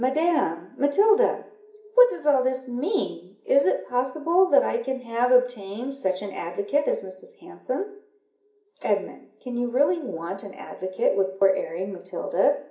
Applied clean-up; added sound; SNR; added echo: none; none; none; reverberation time 0.5 s.